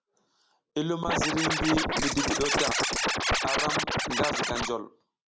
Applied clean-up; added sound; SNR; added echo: none; Scratching (performance technique) + Ratchet, pawl / Percussion; -5 dB; none.